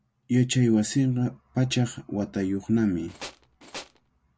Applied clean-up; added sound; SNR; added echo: none; Tools; 16 dB; none.